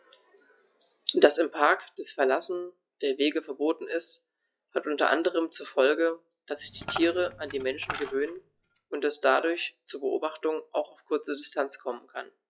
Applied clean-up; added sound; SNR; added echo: classical method log-MMSE.